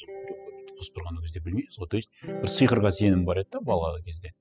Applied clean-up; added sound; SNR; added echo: classical method spectral subtraction.